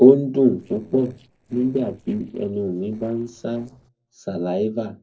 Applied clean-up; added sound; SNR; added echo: neural separator model SepFormer DNS4.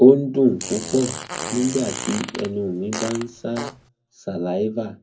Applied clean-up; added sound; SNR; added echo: none; Fart; 10 dB; reverberation time 0.3 s.